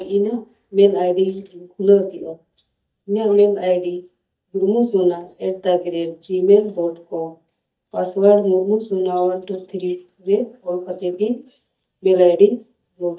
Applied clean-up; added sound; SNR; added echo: neural mask model DeepFilterNet 3.